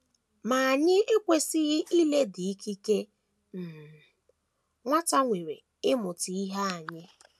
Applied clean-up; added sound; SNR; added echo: none; none; none; none.